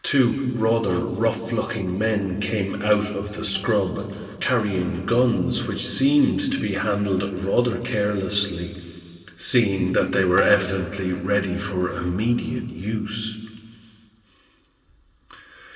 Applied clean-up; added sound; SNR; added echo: neural separator model SepFormer DNS4.